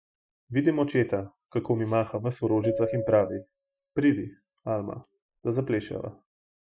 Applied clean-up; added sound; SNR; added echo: classical method Wiener filter.